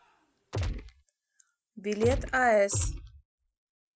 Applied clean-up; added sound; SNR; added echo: classical method Wiener filter.